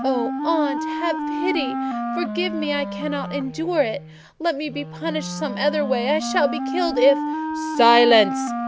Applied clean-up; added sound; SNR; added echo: none; Wind instrument, woodwind instrument; 5 dB; none.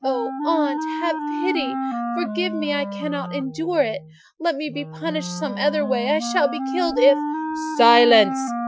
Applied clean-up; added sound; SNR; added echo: classical method Wiener filter.